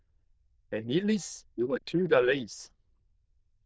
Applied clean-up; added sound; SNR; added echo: neural diffusion model UNIVERSE++.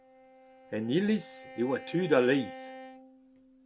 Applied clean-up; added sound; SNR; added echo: none; Bowed string instrument; 16 dB; none.